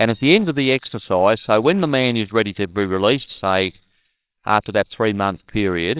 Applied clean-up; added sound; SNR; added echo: neural separator model SepFormer WHAMR!.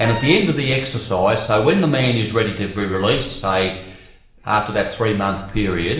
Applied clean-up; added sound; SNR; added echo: none; Wind instrument, woodwind instrument; 12 dB; reverberation time 0.7 s.